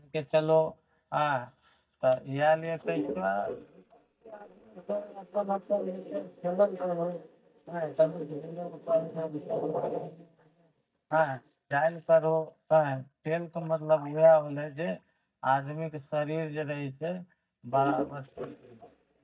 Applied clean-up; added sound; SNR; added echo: neural mask model DeepFilterNet 3.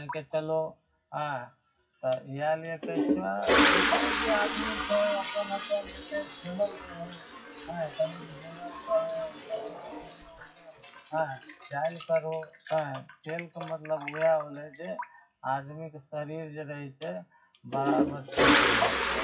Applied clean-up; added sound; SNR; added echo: classical method WPE with log-MMSE.